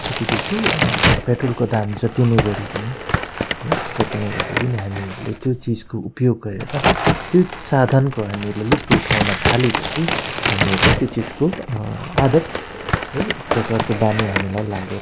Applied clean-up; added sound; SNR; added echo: none; Crack; 1 dB; none.